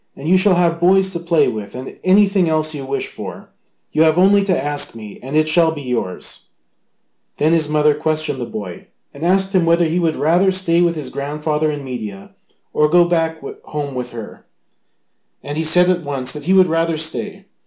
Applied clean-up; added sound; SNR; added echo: none; none; none; none.